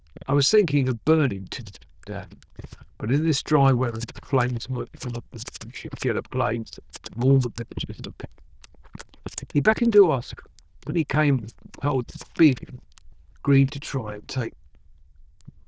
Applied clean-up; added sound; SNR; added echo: neural diffusion model UNIVERSE++.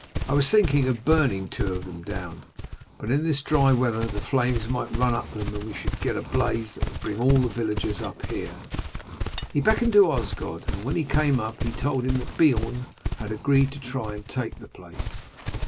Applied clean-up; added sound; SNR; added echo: none; Livestock, farm animals, working animals; 5 dB; none.